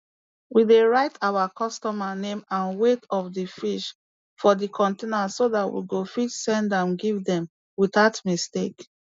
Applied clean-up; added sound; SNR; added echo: none; none; none; none.